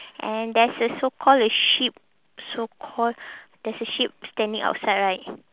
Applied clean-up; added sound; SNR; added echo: none; none; none; none.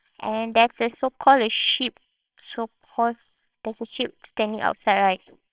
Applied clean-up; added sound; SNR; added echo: neural separator model SepFormer WHAMR!.